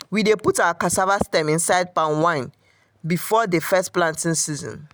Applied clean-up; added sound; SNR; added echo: none; none; none; none.